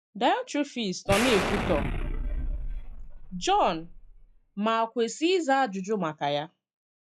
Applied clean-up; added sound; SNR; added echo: classical method log-MMSE.